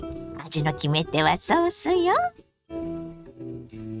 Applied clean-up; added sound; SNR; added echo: neural mask model RNNoise.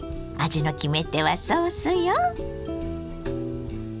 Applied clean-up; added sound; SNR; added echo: none; Bowed string instrument; 17 dB; none.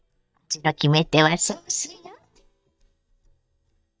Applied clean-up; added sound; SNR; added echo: neural mask model DeepFilterNet 3.